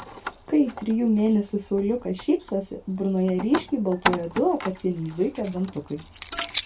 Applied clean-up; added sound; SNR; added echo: none; Keys jangling; 10 dB; reverberation time 0.2 s.